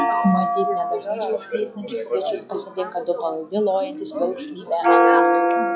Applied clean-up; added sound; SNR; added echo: classical method log-MMSE.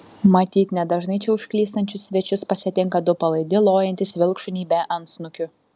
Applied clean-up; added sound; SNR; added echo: none; none; none; none.